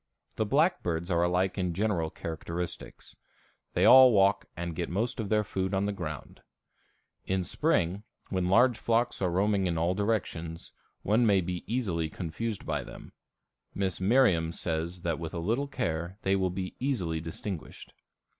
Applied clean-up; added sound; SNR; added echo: none; none; none; none.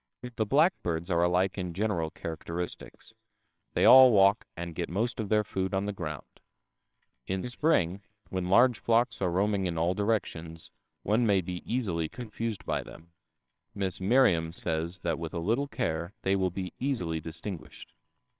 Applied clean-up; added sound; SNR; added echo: neural separator model SepFormer WHAMR!.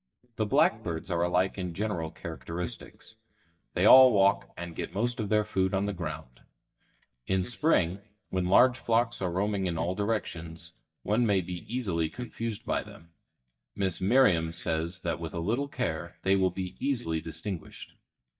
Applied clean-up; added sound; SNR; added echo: neural mask model DeepFilterNet 3.